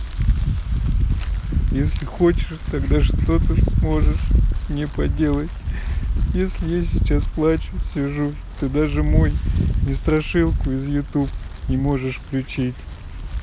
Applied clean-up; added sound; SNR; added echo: none; none; none; none.